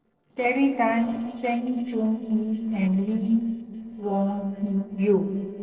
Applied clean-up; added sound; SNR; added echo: neural separator model SepFormer DNS4.